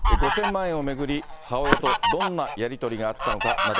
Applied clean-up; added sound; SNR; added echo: none; Fowl; -3 dB; none.